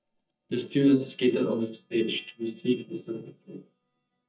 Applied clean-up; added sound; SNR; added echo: neural mask model DeepFilterNet 3.